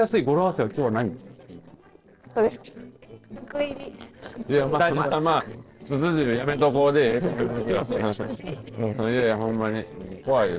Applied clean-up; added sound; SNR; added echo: neural separator model SepFormer DNS4.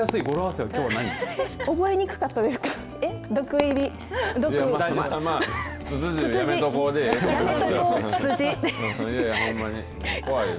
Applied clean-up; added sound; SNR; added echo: none; Coin (dropping); 17 dB; none.